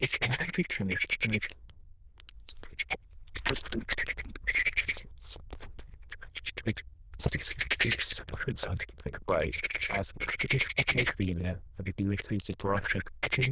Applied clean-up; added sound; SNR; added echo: neural diffusion model UNIVERSE++.